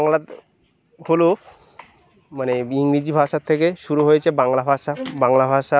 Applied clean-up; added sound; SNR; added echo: none; Bowed string instrument; 16 dB; none.